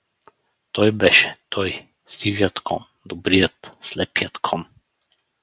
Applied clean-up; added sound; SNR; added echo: none; none; none; none.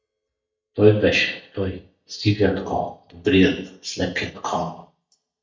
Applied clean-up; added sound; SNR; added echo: neural mask model DeepFilterNet 3.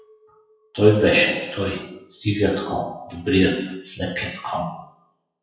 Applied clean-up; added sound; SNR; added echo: classical method WPE with log-MMSE.